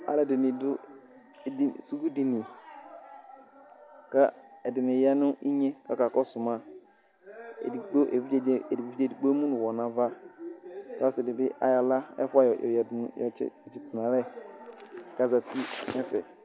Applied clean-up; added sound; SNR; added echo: none; none; none; none.